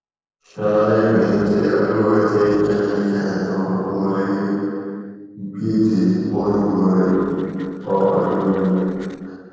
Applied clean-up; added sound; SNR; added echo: neural separator model SepFormer DNS4.